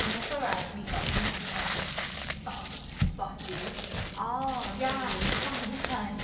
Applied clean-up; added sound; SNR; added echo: none; Crumpling, crinkling; -2 dB; reverberation time 2.3 s.